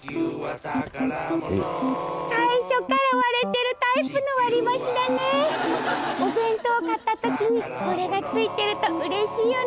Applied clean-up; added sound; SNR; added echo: none; none; none; none.